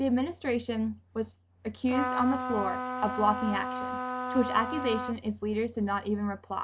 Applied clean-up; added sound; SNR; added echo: none; Trumpet; 3 dB; none.